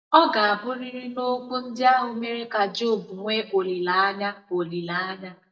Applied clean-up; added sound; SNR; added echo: neural mask model DeepFilterNet 3.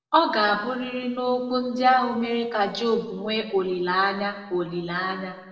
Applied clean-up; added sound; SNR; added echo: neural separator model SepFormer DNS4.